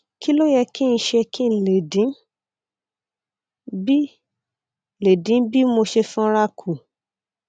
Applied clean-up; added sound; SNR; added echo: none; none; none; none.